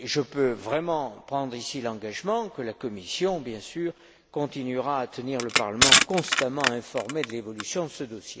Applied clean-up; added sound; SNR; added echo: none; Crushing; -4 dB; none.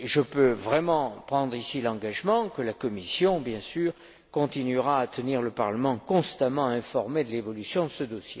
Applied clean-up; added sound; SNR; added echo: none; none; none; none.